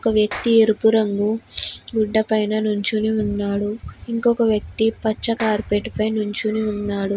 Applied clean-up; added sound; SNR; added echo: none; Clapping; 18 dB; none.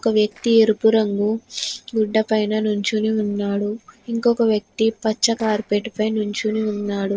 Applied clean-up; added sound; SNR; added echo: neural separator model SepFormer DNS4.